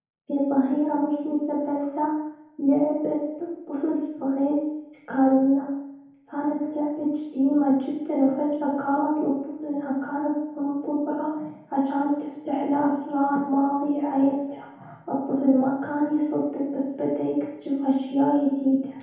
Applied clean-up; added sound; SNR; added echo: none; none; none; reverberation time 0.9 s.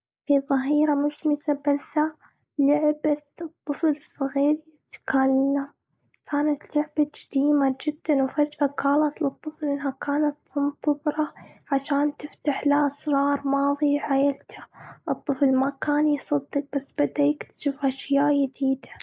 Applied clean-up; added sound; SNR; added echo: none; none; none; none.